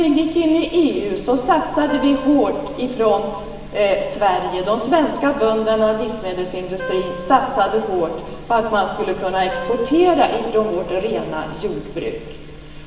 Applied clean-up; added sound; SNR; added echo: none; Wind instrument, woodwind instrument; 15 dB; reverberation time 2.4 s.